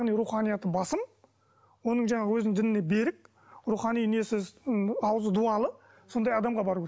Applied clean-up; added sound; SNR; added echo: none; none; none; none.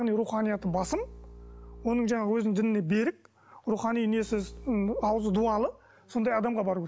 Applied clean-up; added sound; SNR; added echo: none; Bowed string instrument; 18 dB; none.